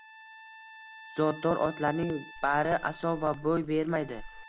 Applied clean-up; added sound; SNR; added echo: none; Trumpet + Splash, splatter; 16 dB; none.